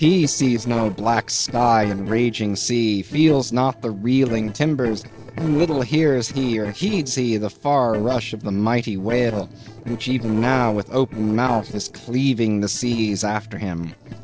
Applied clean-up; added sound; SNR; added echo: neural separator model SepFormer DNS4.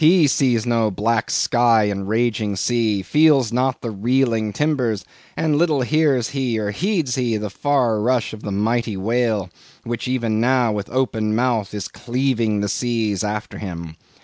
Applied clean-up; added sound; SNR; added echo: none; none; none; none.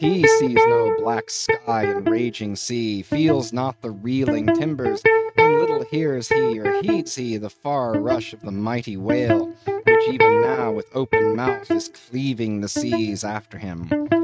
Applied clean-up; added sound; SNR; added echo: neural mask model RNNoise.